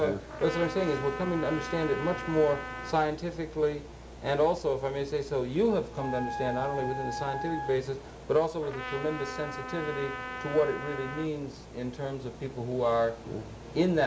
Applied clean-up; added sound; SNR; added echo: none; Wind instrument, woodwind instrument + Trumpet; 8 dB; none.